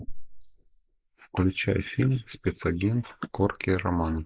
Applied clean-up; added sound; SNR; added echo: neural mask model Resemble Enhance denoiser.